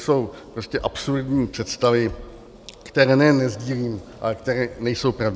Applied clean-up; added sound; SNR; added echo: none; none; none; none.